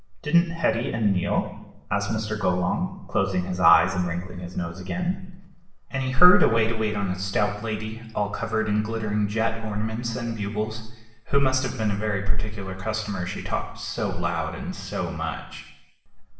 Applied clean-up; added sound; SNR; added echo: none; none; none; reverberation time 0.8 s.